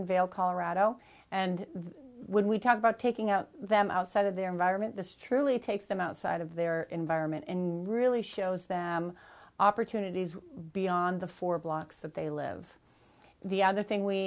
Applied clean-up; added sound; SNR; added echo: none; none; none; none.